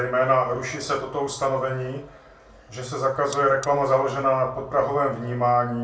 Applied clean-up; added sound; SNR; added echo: none; Cutlery, silverware; 19 dB; reverberation time 0.3 s.